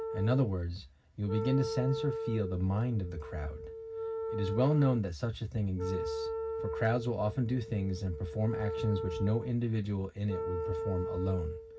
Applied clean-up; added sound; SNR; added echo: none; Wind instrument, woodwind instrument; 6 dB; reverberation time 0.4 s.